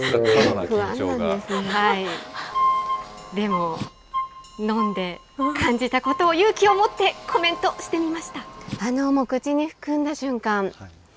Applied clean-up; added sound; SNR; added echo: none; Car; 17 dB; none.